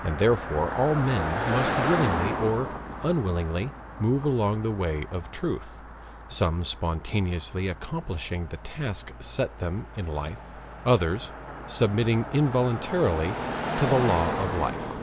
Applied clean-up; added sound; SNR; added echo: none; Car passing by; 6 dB; none.